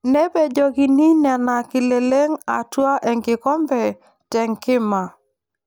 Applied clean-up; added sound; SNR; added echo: none; none; none; none.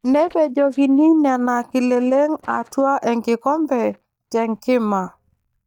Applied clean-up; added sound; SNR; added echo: neural mask model DeepFilterNet 3.